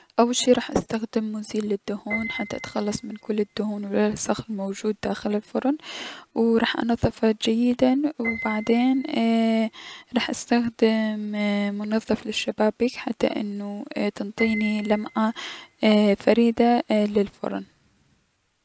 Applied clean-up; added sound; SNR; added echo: none; Piano; 18 dB; none.